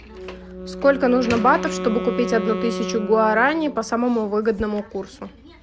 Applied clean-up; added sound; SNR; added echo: none; Wind instrument, woodwind instrument; 9 dB; none.